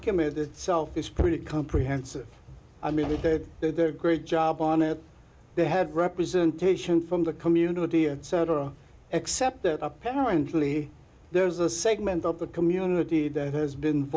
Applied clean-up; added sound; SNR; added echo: none; none; none; none.